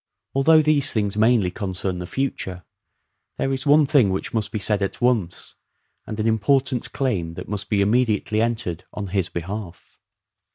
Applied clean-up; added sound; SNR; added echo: none; none; none; none.